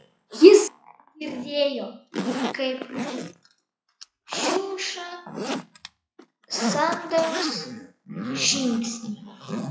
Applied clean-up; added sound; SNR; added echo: classical method log-MMSE.